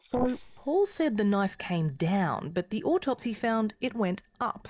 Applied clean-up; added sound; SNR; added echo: neural mask model Resemble Enhance denoiser.